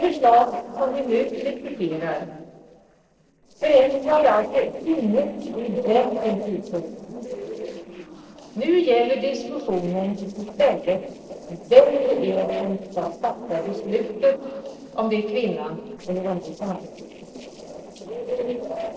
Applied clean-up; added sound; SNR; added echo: neural separator model SepFormer DNS4.